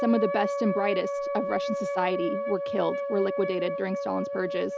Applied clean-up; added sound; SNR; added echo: none; Wind instrument, woodwind instrument; 2 dB; none.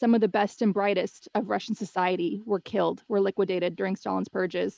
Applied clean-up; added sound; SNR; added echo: neural mask model Resemble Enhance denoiser.